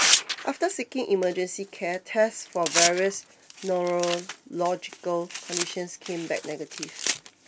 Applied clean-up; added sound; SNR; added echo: none; Tearing; 3 dB; none.